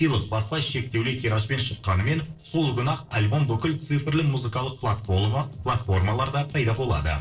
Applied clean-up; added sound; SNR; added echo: neural separator model SepFormer DNS4.